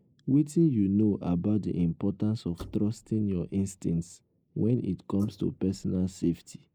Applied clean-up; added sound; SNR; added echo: neural mask model Resemble Enhance denoiser.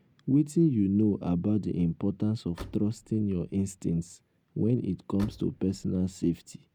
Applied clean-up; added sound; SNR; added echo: none; Slam; 19 dB; none.